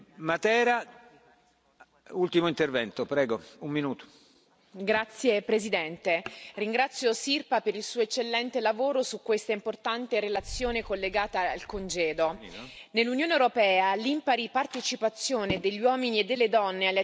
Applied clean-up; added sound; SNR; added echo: none; Bird; 17 dB; none.